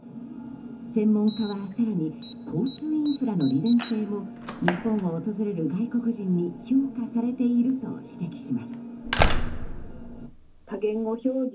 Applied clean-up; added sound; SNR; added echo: none; Slam; 6 dB; reverberation time 0.3 s.